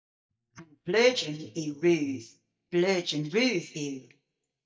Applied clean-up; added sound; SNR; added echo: neural mask model DeepFilterNet 3.